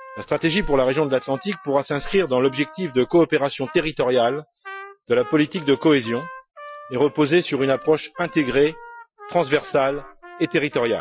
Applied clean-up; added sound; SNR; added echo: classical method Wiener filter.